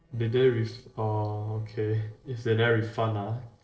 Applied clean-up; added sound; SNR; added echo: neural separator model SepFormer DNS4.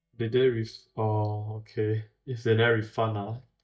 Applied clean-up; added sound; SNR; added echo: neural mask model DeepFilterNet 3.